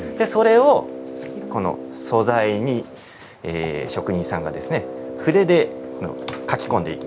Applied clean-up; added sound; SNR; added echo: none; Brass instrument; 11 dB; none.